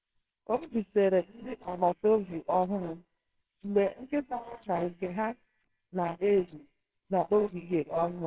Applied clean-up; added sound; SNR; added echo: neural separator model SepFormer WHAMR!.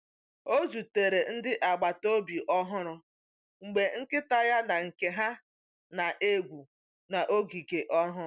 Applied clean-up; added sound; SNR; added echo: none; none; none; none.